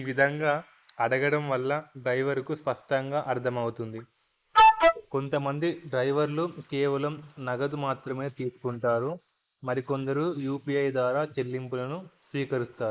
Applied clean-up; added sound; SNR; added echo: neural mask model Resemble Enhance denoiser.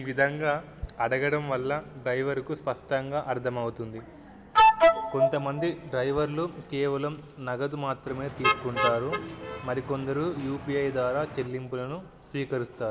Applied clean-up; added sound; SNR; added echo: none; Motor vehicle (road); 5 dB; none.